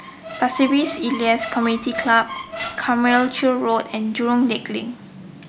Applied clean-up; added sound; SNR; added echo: none; Squeak; 13 dB; none.